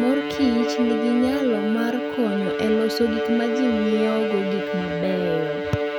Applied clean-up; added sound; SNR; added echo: none; Bowed string instrument; 2 dB; none.